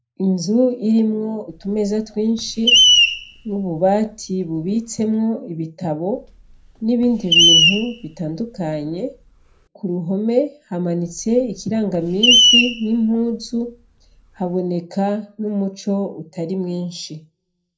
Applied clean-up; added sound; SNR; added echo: none; Screech; -2 dB; reverberation time 0.2 s.